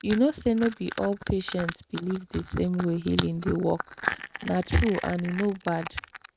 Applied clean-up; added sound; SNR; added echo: neural mask model RNNoise.